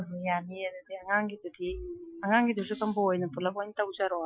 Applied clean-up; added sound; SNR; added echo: classical method Wiener filter.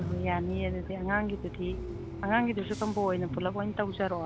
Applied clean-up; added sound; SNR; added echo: none; Bus / Engine; 7 dB; none.